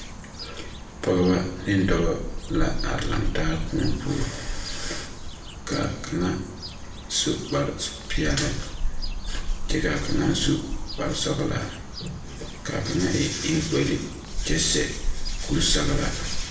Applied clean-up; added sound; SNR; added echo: none; Cricket / Bird; 3 dB; reverberation time 0.7 s.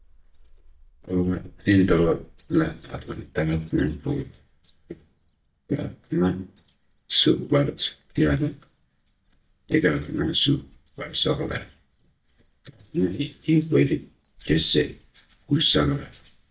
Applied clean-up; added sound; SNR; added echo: neural mask model DeepFilterNet 3.